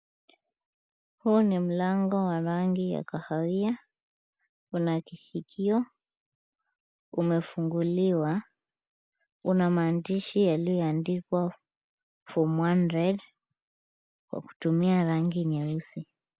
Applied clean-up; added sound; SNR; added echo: none; none; none; none.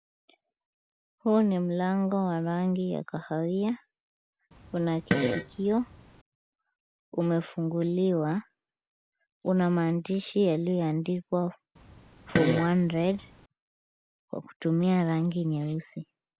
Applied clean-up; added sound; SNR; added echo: none; Fart; 3 dB; none.